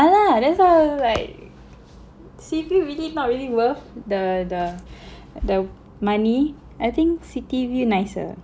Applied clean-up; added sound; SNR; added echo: none; none; none; none.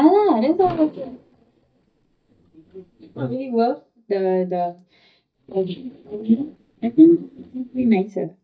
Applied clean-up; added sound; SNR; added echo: neural mask model DeepFilterNet 3.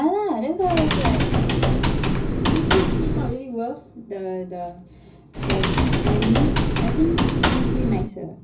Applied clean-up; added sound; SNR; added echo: none; Computer keyboard; -4 dB; reverberation time 0.4 s.